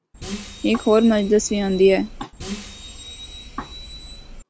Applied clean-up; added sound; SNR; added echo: none; Bus; 14 dB; none.